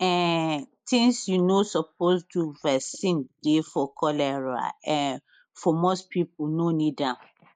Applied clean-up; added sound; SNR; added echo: neural mask model Resemble Enhance denoiser.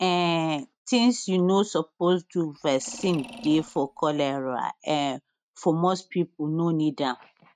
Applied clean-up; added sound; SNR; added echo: neural mask model RNNoise.